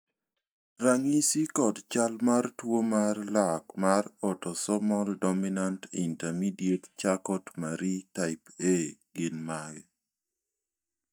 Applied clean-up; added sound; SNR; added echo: neural mask model DeepFilterNet 3.